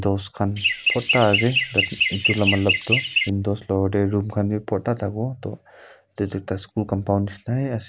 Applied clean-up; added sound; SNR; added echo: none; Chirp, tweet; -4 dB; none.